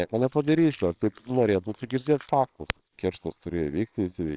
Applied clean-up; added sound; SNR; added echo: neural separator model SepFormer WHAMR!.